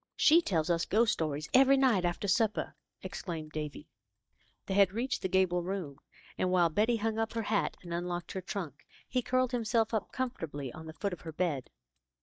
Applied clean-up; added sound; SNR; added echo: neural mask model DeepFilterNet 3.